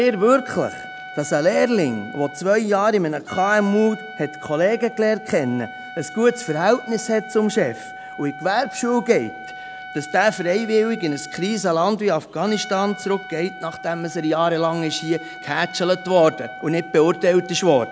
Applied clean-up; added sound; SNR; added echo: none; Trumpet; 15 dB; none.